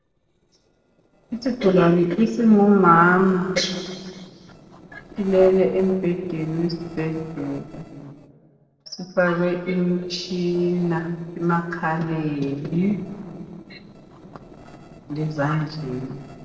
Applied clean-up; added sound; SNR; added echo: neural separator model SepFormer DNS4.